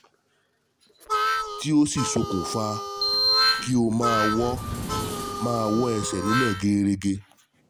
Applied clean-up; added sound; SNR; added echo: none; Sliding door + Harmonica; 0 dB; none.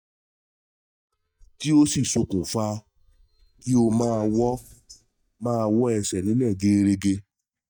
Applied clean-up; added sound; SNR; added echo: neural mask model DeepFilterNet 3.